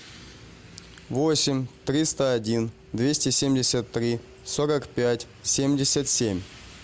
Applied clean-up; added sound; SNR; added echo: none; none; none; none.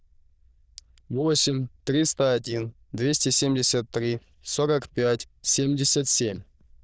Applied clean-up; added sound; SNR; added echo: neural diffusion model UNIVERSE++.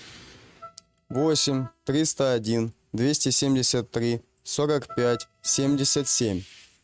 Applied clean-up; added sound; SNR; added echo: neural mask model RNNoise.